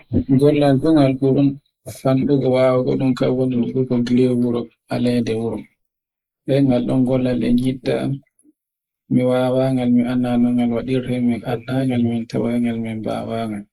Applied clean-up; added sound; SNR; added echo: neural mask model Resemble Enhance denoiser.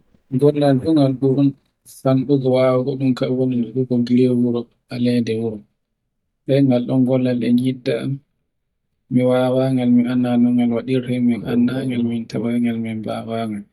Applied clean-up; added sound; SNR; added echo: neural mask model DeepFilterNet 3.